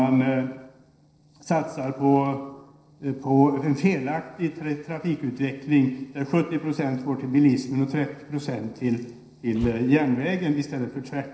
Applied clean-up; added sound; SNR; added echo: neural separator model SepFormer DNS4.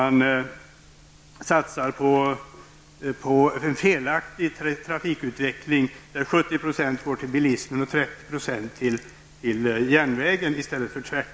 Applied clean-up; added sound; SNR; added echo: none; none; none; none.